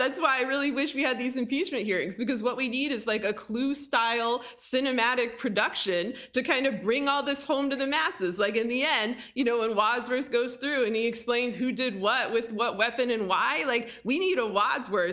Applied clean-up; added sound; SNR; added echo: none; none; none; none.